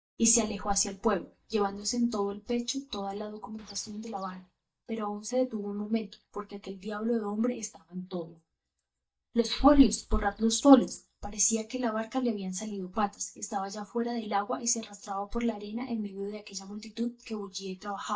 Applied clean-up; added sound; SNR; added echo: neural mask model DeepFilterNet 3.